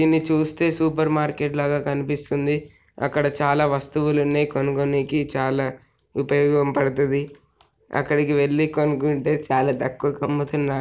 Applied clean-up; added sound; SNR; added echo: none; none; none; none.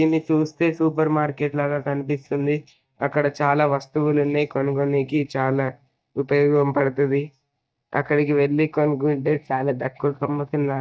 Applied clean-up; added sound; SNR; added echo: neural mask model DeepFilterNet 3.